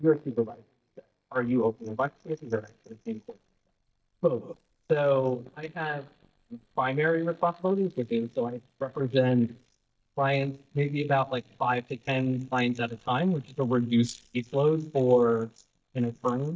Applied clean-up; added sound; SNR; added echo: neural mask model DeepFilterNet 3.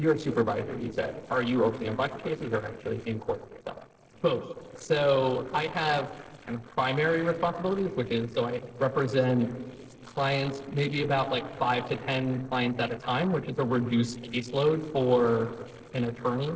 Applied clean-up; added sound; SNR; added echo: neural separator model SepFormer DNS4.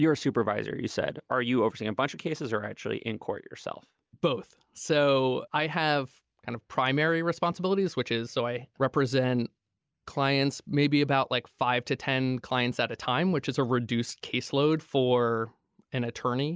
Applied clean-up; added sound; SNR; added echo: none; none; none; none.